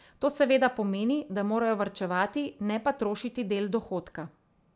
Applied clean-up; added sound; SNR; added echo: none; none; none; none.